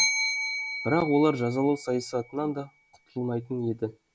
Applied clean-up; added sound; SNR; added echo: none; Bell; 5 dB; none.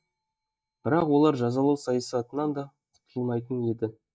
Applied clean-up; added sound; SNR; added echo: neural mask model DeepFilterNet 3.